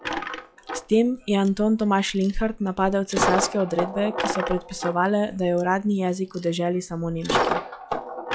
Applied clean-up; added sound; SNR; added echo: classical method log-MMSE.